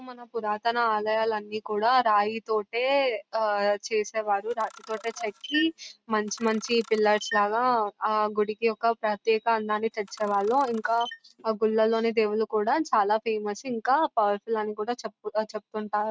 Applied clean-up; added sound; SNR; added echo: neural mask model RNNoise.